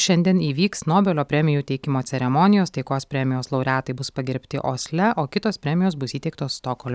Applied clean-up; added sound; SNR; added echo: none; none; none; none.